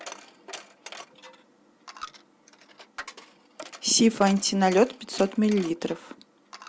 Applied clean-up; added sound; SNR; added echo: none; Coin (dropping); 17 dB; none.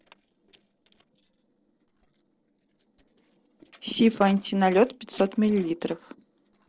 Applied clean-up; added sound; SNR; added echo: neural separator model SepFormer DNS4.